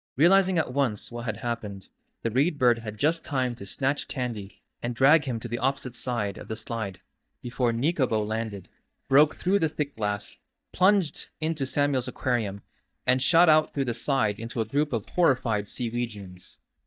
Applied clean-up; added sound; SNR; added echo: neural mask model DeepFilterNet 3.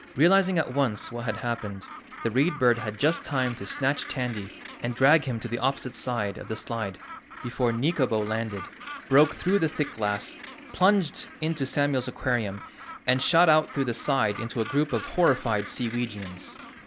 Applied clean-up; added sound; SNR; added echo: none; Gull, seagull; 15 dB; none.